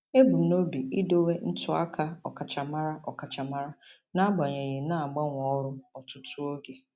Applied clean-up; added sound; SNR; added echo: none; none; none; none.